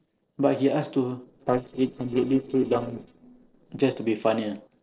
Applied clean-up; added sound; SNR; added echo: neural separator model SepFormer DNS4.